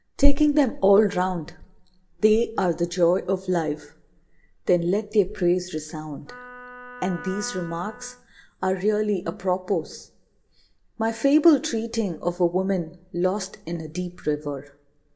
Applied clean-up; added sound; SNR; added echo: none; Wind instrument, woodwind instrument; 17 dB; reverberation time 0.2 s.